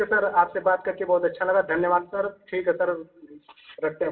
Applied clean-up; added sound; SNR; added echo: none; none; none; reverberation time 0.2 s.